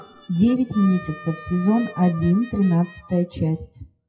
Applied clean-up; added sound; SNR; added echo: classical method WPE with log-MMSE.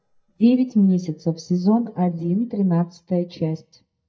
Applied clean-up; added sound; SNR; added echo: neural mask model DeepFilterNet 3.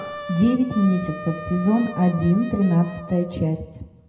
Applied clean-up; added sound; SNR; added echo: none; Wind instrument, woodwind instrument; 14 dB; reverberation time 0.8 s.